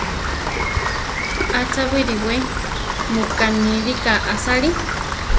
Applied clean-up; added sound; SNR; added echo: none; Rain; 0 dB; none.